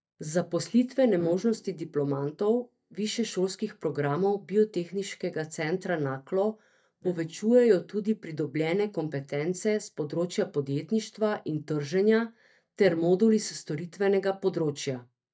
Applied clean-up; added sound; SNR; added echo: neural mask model DeepFilterNet 3.